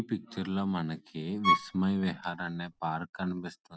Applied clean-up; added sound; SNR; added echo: none; Bowed string instrument; -1 dB; none.